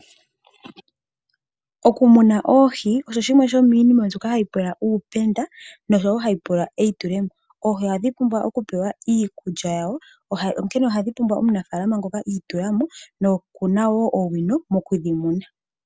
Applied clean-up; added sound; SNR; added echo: none; none; none; none.